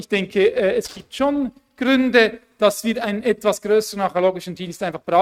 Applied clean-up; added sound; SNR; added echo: neural mask model RNNoise.